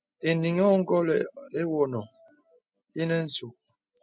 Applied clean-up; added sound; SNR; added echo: none; none; none; none.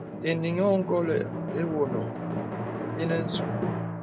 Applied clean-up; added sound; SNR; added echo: none; Drum; 3 dB; none.